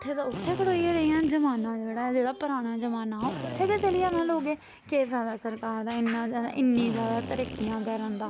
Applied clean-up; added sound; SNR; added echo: none; Drill; 10 dB; none.